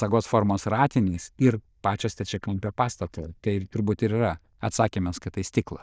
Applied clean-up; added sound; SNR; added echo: neural diffusion model UNIVERSE++.